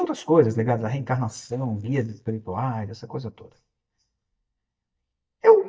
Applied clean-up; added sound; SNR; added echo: neural mask model DeepFilterNet 3.